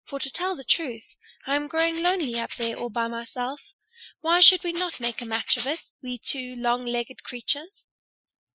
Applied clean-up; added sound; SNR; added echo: classical method Wiener filter.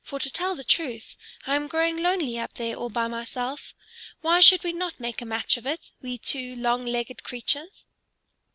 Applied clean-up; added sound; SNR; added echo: none; none; none; none.